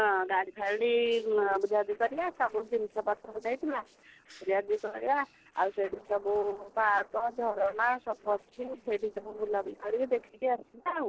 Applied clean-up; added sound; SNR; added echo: neural separator model SepFormer DNS4.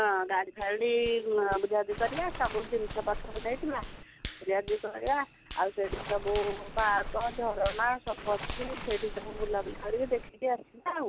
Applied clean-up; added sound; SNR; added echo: none; Hands + Waves, surf; 9 dB; none.